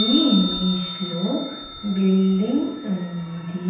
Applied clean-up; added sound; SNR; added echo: none; Bell; 6 dB; reverberation time 0.9 s.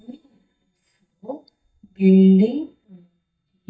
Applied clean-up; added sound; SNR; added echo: neural mask model DeepFilterNet 3.